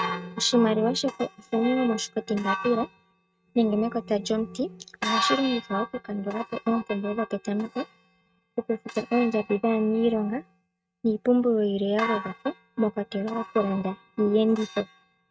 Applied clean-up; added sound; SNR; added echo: neural mask model RNNoise.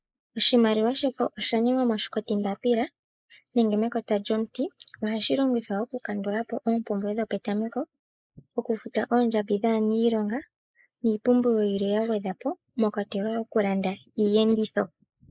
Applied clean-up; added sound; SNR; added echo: neural mask model Resemble Enhance denoiser.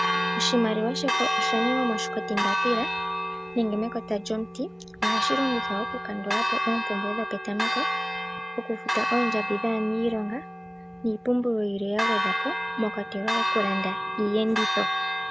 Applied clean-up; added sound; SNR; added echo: none; Church bell; 0 dB; none.